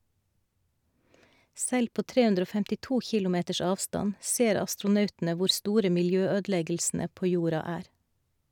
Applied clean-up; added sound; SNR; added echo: none; none; none; none.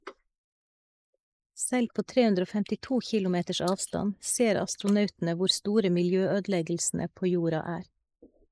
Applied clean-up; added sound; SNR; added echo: neural mask model Resemble Enhance denoiser.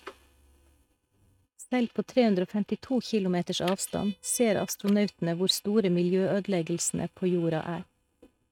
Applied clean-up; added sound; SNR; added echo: neural mask model RNNoise.